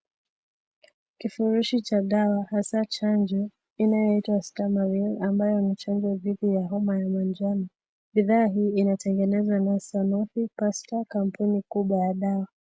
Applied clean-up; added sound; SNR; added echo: none; none; none; none.